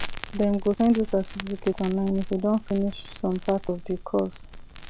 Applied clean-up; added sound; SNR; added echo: none; Crackle; 10 dB; none.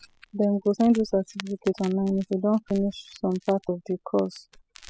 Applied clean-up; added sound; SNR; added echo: classical method spectral subtraction.